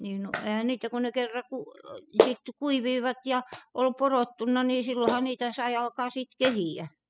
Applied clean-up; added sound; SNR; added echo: classical method spectral subtraction.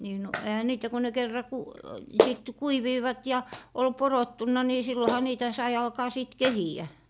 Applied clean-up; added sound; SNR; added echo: none; Clapping; 6 dB; none.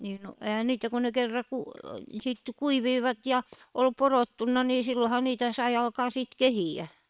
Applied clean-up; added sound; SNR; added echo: neural separator model SepFormer WHAM!.